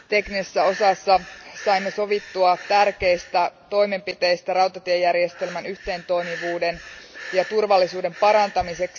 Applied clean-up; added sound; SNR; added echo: none; Breathing; 17 dB; none.